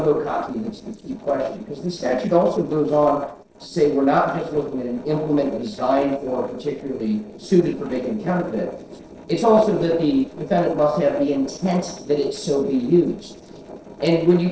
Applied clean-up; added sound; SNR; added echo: neural separator model SepFormer DNS4.